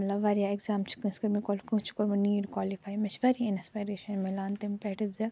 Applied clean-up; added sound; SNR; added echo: none; none; none; none.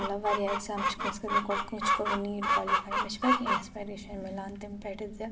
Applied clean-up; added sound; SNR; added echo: none; Chicken, rooster; -3 dB; reverberation time 1.4 s.